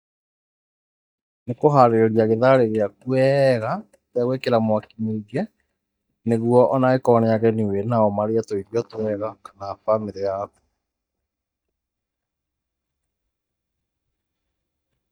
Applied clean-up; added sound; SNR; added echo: neural mask model DeepFilterNet 3.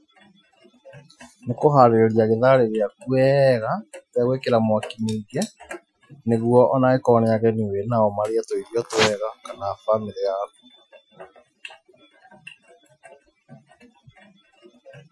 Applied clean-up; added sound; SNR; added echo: classical method Wiener filter.